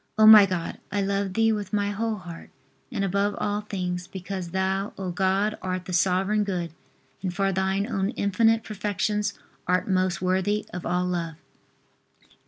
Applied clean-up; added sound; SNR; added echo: none; none; none; none.